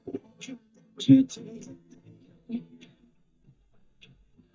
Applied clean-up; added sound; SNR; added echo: neural mask model DeepFilterNet 3.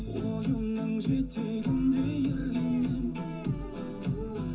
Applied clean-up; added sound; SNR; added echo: none; Gong; 18 dB; reverberation time 0.3 s.